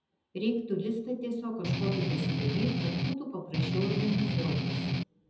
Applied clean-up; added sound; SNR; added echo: none; Strum; -4 dB; reverberation time 0.8 s.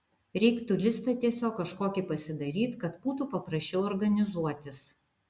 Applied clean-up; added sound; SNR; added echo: none; none; none; none.